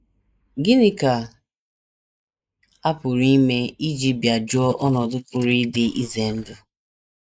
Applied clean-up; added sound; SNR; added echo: neural mask model Resemble Enhance denoiser.